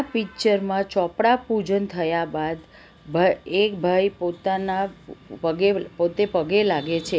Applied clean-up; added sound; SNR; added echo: none; none; none; none.